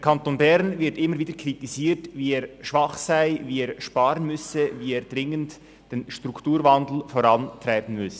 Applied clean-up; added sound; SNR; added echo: none; none; none; none.